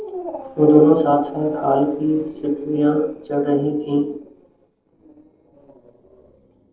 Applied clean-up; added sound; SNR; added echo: neural separator model SepFormer DNS4.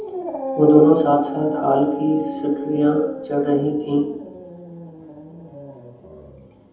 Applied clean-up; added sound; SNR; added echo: none; Dog; 11 dB; reverberation time 0.8 s.